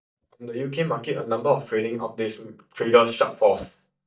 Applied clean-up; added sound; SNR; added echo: neural mask model DeepFilterNet 3.